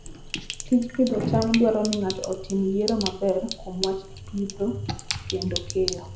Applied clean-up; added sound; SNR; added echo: none; Sink (filling or washing); 10 dB; reverberation time 0.4 s.